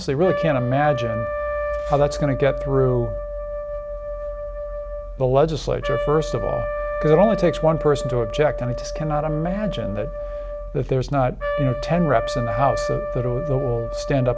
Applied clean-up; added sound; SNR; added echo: none; Trumpet; 6 dB; none.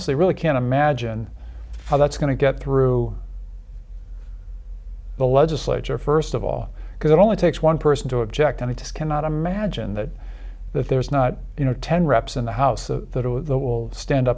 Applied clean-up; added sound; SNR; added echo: none; none; none; none.